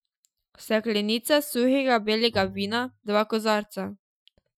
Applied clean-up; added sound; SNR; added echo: classical method Wiener filter.